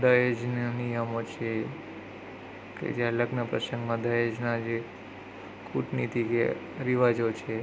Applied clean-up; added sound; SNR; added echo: none; none; none; none.